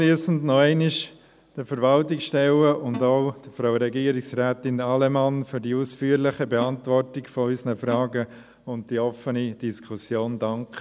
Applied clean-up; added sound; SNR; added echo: none; Snare drum; 18 dB; none.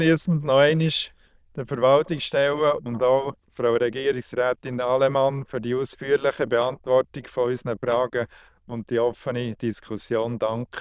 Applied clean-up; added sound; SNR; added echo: neural diffusion model UNIVERSE++.